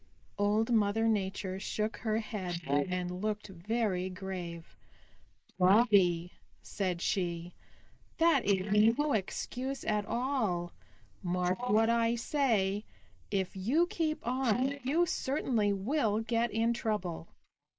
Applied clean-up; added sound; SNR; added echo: neural mask model Resemble Enhance denoiser.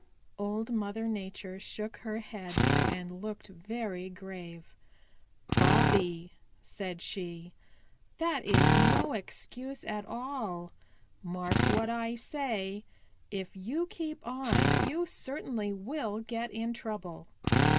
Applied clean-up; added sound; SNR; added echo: none; Drill; -3 dB; none.